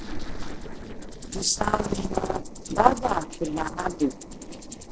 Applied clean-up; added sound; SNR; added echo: neural separator model SepFormer DNS4.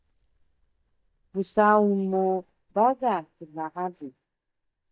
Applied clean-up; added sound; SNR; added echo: neural mask model DeepFilterNet 3.